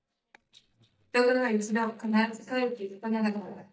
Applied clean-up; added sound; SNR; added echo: neural mask model DeepFilterNet 3.